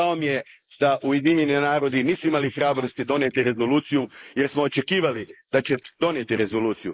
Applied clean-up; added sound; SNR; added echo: neural mask model Resemble Enhance denoiser.